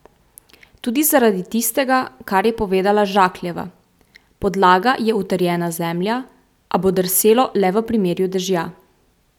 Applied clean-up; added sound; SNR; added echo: none; none; none; none.